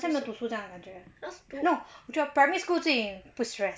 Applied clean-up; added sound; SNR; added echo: none; none; none; none.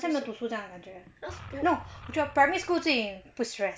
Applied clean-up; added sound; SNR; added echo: none; Engine; 16 dB; none.